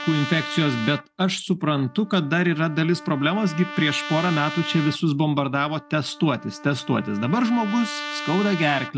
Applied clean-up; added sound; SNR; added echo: none; Trumpet; 12 dB; none.